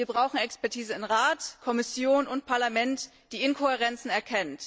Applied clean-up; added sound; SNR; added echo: none; none; none; none.